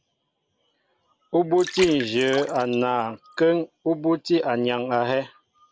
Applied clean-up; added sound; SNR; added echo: none; Water; 15 dB; none.